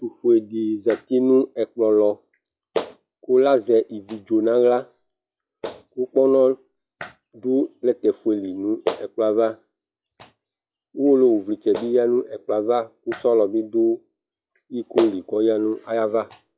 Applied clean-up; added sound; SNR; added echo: classical method log-MMSE.